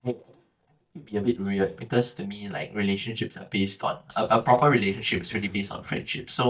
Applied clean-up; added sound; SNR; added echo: neural mask model DeepFilterNet 3.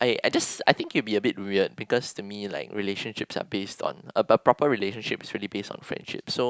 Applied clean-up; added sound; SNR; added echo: none; none; none; none.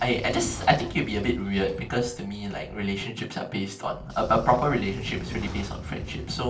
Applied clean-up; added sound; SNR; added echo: none; Sliding door / Train; 11 dB; reverberation time 0.3 s.